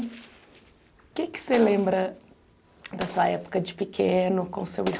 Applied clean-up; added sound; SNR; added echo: none; Explosion; 16 dB; none.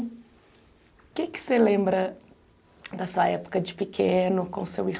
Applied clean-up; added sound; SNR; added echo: none; none; none; none.